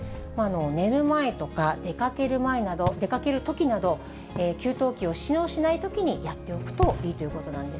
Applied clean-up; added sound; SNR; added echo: none; Fireworks; 12 dB; none.